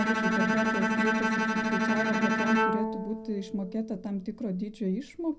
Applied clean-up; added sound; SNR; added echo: none; Bowed string instrument; -3 dB; reverberation time 0.3 s.